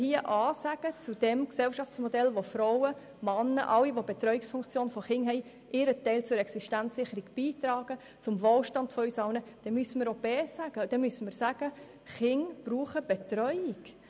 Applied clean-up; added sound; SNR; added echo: none; none; none; none.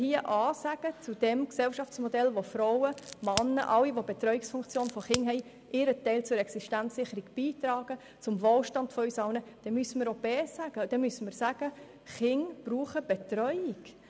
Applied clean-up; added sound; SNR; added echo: none; Crack; 12 dB; none.